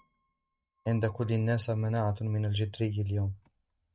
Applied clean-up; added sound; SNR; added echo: neural mask model RNNoise.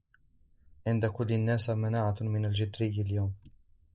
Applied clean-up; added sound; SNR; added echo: neural mask model Resemble Enhance denoiser.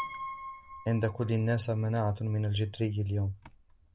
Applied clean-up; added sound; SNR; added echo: none; Piano; 15 dB; none.